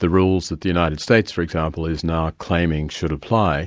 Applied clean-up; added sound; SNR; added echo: none; none; none; none.